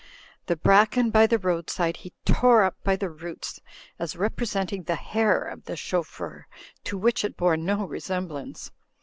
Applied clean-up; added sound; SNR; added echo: none; none; none; none.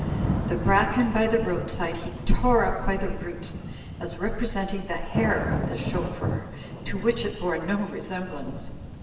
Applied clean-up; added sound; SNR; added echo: none; Thunder / Rain; 6 dB; reverberation time 1.3 s.